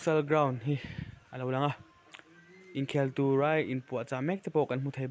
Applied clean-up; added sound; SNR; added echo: none; none; none; none.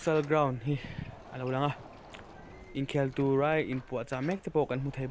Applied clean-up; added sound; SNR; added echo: none; Door; 19 dB; none.